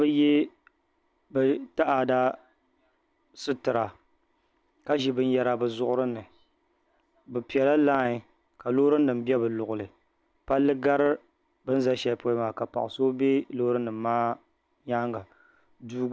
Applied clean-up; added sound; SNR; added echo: none; none; none; none.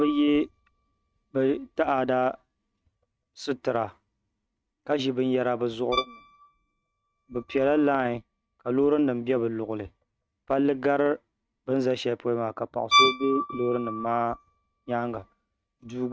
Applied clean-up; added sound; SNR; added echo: neural mask model RNNoise.